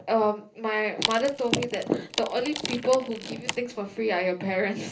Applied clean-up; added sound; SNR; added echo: none; Wood; 8 dB; reverberation time 0.3 s.